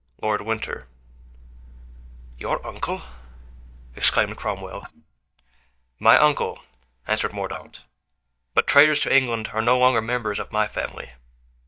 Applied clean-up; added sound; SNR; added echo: neural mask model DeepFilterNet 3.